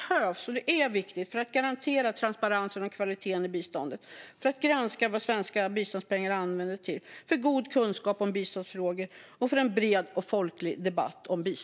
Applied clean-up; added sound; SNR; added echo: none; none; none; none.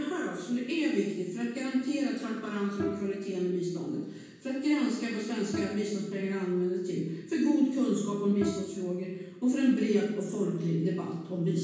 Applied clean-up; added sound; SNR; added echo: none; Bowed string instrument; 14 dB; reverberation time 1.2 s.